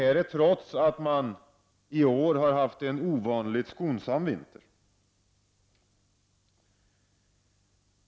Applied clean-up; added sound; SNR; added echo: none; none; none; none.